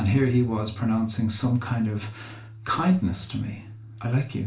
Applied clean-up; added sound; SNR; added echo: none; none; none; reverberation time 0.3 s.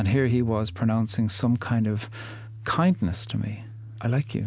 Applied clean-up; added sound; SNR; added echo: none; none; none; none.